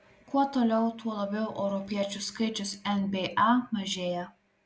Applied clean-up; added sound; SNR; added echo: none; none; none; none.